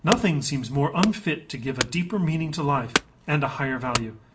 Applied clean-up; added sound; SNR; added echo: none; Wood / Domestic sounds, home sounds; 7 dB; reverberation time 0.4 s.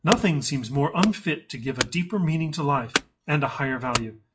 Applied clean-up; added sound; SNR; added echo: classical method WPE with log-MMSE.